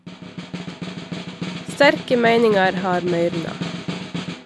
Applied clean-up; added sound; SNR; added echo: none; Snare drum; 9 dB; none.